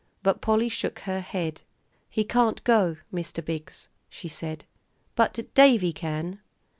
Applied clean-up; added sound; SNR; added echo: none; none; none; none.